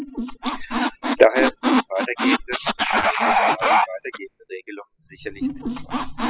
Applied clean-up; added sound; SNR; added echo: classical method spectral subtraction.